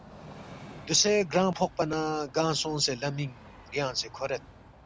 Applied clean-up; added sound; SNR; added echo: none; Train; 19 dB; none.